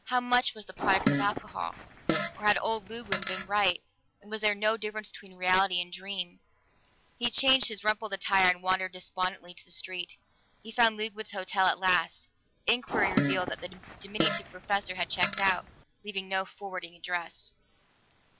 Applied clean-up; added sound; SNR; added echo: none; Fart; 2 dB; none.